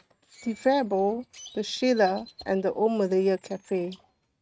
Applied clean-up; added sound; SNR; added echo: neural mask model RNNoise.